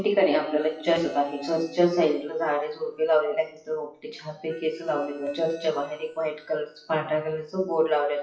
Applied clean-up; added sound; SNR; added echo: classical method WPE with log-MMSE.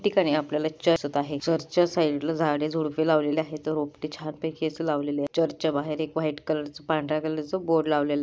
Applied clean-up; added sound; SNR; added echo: none; none; none; none.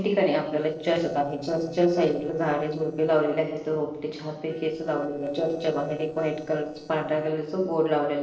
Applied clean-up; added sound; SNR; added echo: neural separator model SepFormer DNS4.